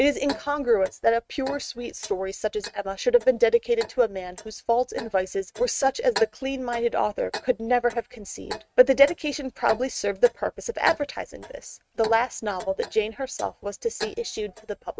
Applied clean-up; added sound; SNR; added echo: neural mask model RNNoise.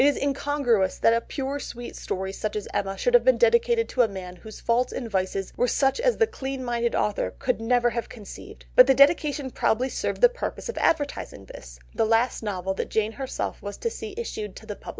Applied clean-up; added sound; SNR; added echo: none; none; none; none.